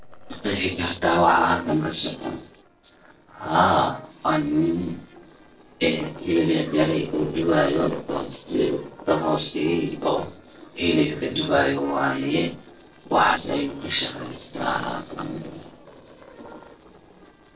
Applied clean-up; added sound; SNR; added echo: neural separator model SepFormer DNS4.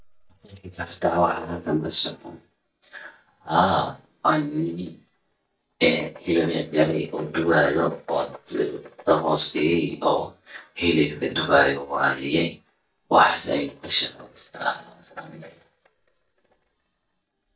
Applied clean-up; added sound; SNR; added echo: neural mask model DeepFilterNet 3.